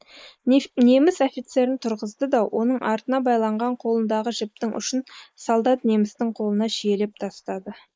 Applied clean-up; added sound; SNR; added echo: neural mask model Resemble Enhance denoiser.